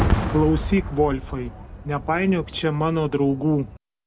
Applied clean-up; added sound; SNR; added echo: none; Fireworks; 5 dB; none.